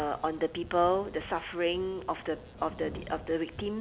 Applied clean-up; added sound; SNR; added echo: none; Thunder / Rain; 15 dB; none.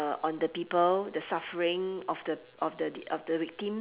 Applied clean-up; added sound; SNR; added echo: none; none; none; none.